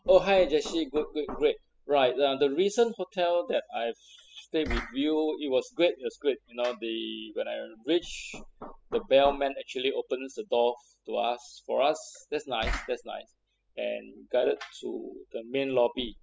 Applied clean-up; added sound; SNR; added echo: classical method spectral subtraction.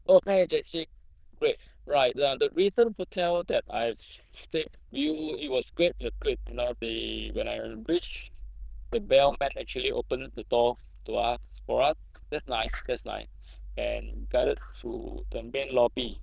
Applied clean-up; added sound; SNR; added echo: neural diffusion model UNIVERSE++.